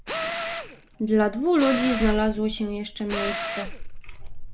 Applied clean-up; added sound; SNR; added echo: none; Tools; 7 dB; none.